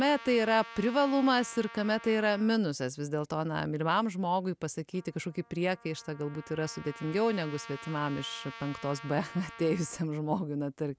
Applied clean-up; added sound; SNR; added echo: none; Trumpet; 18 dB; none.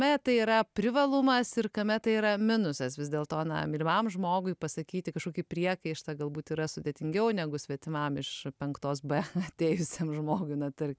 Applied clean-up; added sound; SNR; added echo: none; none; none; none.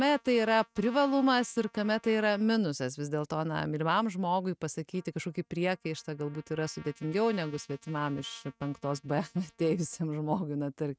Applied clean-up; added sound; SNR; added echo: neural mask model RNNoise.